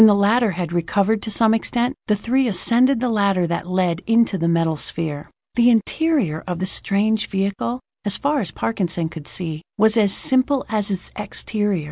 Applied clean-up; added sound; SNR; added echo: none; none; none; none.